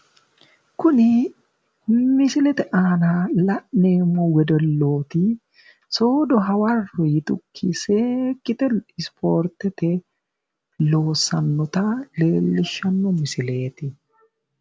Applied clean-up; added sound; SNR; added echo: none; none; none; none.